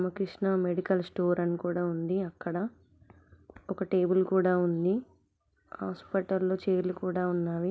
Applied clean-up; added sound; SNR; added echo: none; none; none; none.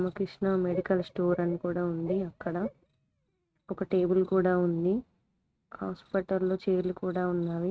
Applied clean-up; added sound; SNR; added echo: neural mask model RNNoise.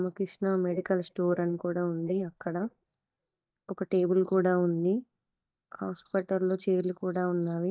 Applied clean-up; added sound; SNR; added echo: neural mask model DeepFilterNet 3.